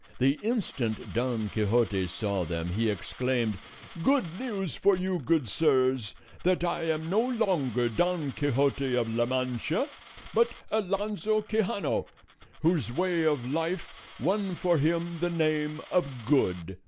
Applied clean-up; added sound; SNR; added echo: none; Coin (dropping); 19 dB; none.